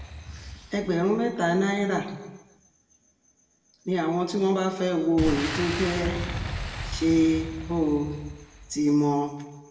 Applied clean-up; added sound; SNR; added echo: none; Boom; 10 dB; reverberation time 0.9 s.